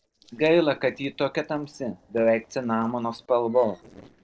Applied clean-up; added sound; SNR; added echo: neural separator model SepFormer DNS4.